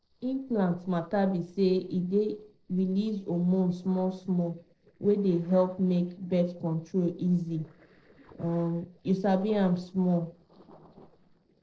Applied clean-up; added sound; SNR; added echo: neural separator model SepFormer DNS4.